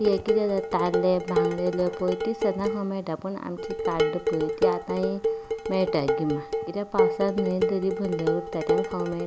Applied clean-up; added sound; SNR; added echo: none; Dishes, pots, and pans; 0 dB; none.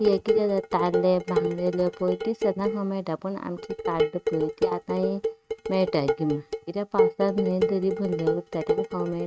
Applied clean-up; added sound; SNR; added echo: neural mask model RNNoise.